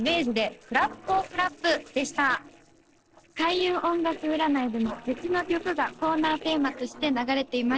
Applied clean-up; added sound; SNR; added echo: neural separator model SepFormer DNS4.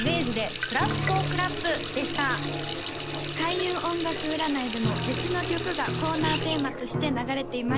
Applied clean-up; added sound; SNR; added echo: none; Water tap, faucet + Piano; 1 dB; none.